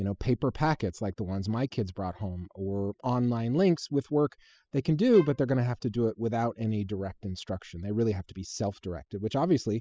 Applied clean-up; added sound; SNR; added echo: classical method spectral subtraction.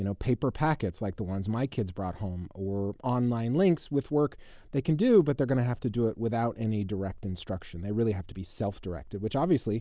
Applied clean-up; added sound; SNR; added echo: none; none; none; none.